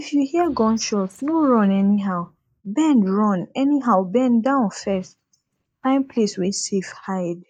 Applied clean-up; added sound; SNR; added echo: neural mask model DeepFilterNet 3.